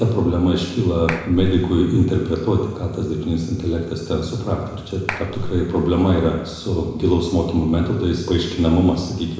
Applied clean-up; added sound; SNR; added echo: none; Clapping; 10 dB; reverberation time 1.0 s.